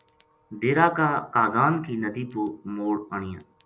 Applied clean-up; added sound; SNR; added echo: none; none; none; none.